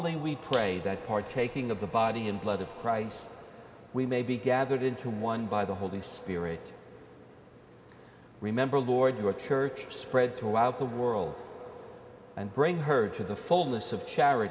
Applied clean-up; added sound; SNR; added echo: none; Squeak; 19 dB; none.